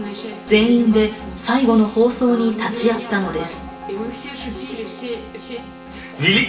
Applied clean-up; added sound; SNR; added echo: none; Keyboard (musical); 19 dB; reverberation time 0.9 s.